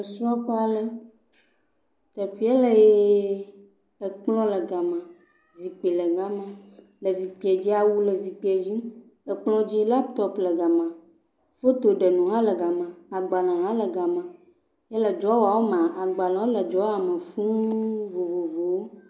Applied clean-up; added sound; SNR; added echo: none; none; none; none.